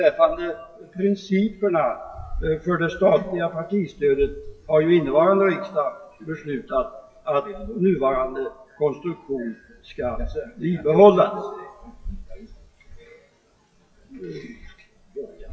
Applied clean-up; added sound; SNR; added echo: classical method WPE with log-MMSE.